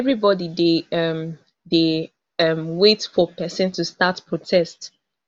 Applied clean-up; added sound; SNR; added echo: none; none; none; none.